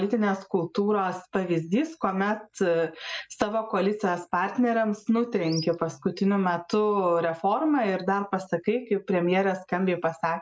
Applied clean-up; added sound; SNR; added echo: neural mask model Resemble Enhance denoiser.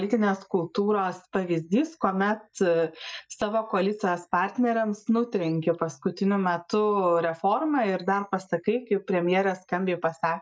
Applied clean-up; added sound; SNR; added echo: neural mask model DeepFilterNet 3.